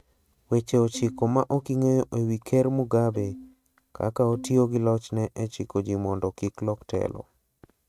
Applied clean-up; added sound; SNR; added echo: neural mask model RNNoise.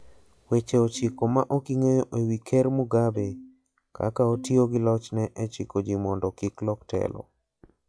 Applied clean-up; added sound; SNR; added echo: classical method log-MMSE.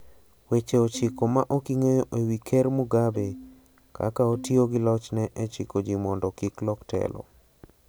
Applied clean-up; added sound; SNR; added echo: none; Bowed string instrument; 18 dB; none.